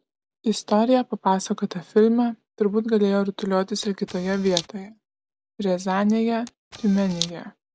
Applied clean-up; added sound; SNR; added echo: none; Camera; 11 dB; none.